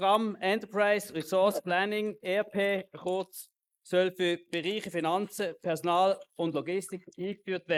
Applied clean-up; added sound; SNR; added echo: neural mask model Resemble Enhance denoiser.